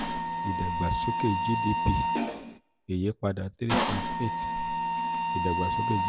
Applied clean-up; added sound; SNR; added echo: none; Mechanisms; -2 dB; none.